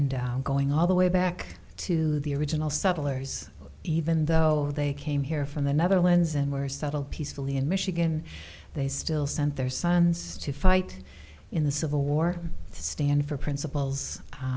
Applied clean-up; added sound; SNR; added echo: none; none; none; none.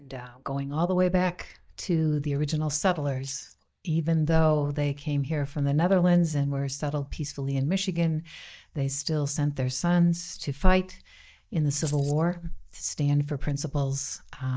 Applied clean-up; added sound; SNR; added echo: neural mask model DeepFilterNet 3.